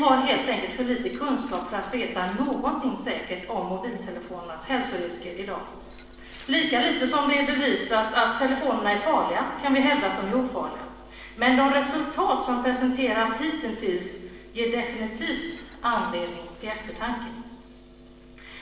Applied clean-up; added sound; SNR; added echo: neural separator model SepFormer DNS4.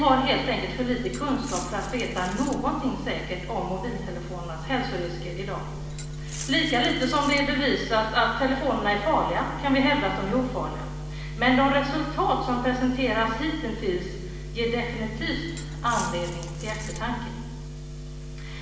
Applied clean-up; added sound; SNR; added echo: none; Glass; 16 dB; reverberation time 1.2 s.